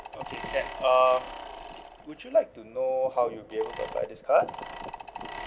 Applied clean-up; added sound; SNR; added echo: none; Mechanisms; 13 dB; none.